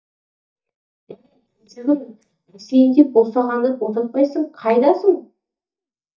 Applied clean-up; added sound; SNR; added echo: neural mask model DeepFilterNet 3.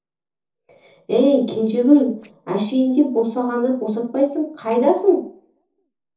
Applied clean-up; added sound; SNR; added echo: neural separator model SepFormer DNS4.